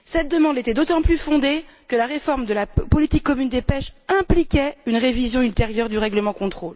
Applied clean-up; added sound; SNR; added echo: none; none; none; none.